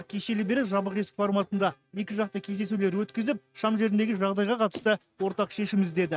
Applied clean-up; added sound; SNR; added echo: neural mask model RNNoise.